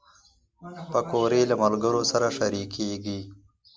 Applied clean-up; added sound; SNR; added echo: none; none; none; none.